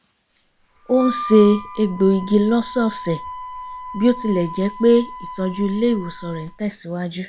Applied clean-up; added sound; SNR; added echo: none; Harmonica; 14 dB; none.